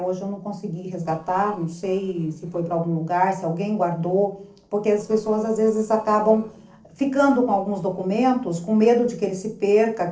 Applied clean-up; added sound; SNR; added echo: neural separator model SepFormer DNS4.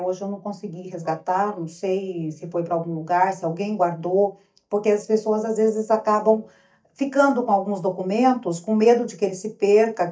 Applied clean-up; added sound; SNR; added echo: neural mask model DeepFilterNet 3.